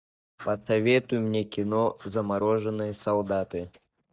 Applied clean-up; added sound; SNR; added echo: neural mask model DeepFilterNet 3.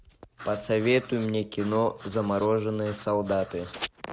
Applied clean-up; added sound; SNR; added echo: none; Writing; 18 dB; none.